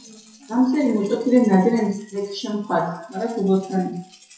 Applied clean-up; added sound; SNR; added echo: classical method WPE with log-MMSE.